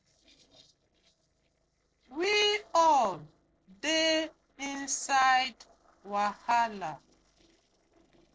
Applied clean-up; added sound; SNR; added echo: neural separator model SepFormer DNS4.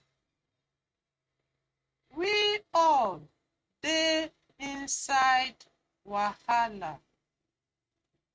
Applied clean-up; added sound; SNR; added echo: neural mask model RNNoise.